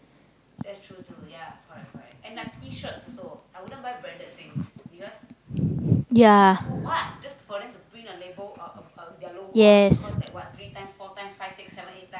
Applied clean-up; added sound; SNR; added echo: none; none; none; none.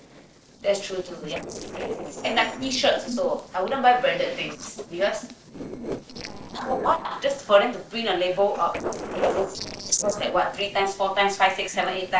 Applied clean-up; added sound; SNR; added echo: neural separator model SepFormer DNS4.